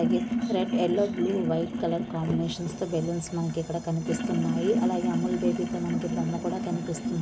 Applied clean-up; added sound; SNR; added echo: none; Sink (filling or washing); 1 dB; none.